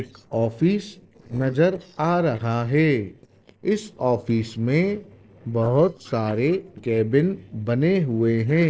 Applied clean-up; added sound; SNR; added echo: neural separator model SepFormer DNS4.